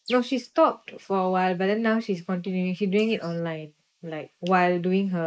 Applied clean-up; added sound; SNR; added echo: neural mask model Resemble Enhance denoiser.